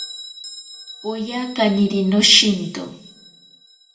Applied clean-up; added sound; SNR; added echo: none; Bell; 18 dB; reverberation time 0.6 s.